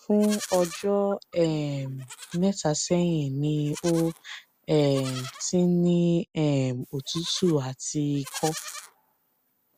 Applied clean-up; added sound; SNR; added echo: none; Livestock, farm animals, working animals; 18 dB; none.